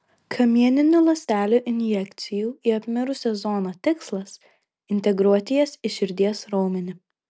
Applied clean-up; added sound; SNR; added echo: none; none; none; none.